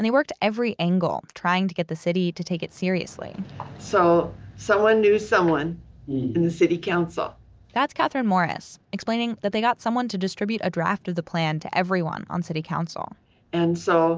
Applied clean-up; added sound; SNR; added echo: none; none; none; none.